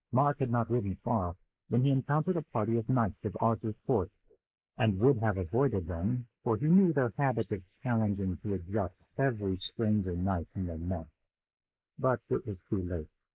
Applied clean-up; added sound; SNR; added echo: neural mask model Resemble Enhance denoiser.